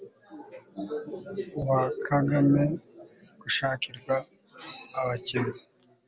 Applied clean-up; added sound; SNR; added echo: none; none; none; none.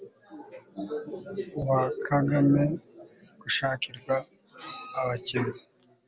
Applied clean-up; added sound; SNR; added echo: none; Wind instrument, woodwind instrument; 18 dB; none.